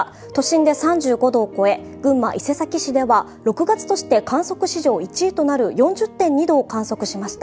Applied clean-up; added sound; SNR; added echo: none; none; none; none.